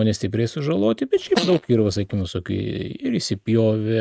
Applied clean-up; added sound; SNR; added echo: neural mask model RNNoise.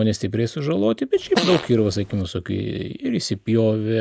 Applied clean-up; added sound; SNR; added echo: none; Fart; 6 dB; none.